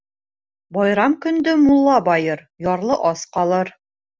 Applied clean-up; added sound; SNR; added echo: none; none; none; none.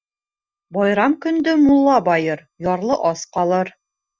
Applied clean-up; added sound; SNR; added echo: neural mask model DeepFilterNet 3.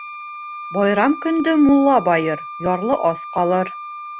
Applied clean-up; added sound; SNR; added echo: none; Wind instrument, woodwind instrument; 13 dB; none.